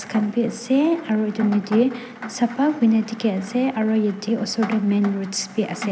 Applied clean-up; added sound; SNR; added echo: none; Rain; 13 dB; none.